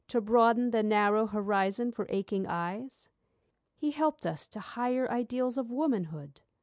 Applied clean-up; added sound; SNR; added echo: none; none; none; none.